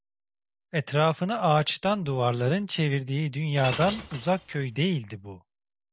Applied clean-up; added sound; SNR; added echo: none; Shatter; 12 dB; none.